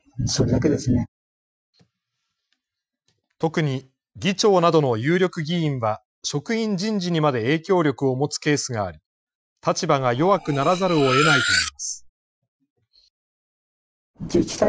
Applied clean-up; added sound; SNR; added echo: classical method Wiener filter.